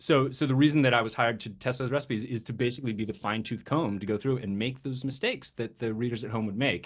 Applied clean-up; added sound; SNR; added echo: neural separator model SepFormer DNS4.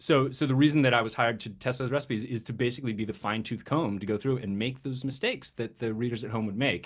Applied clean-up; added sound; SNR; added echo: none; none; none; none.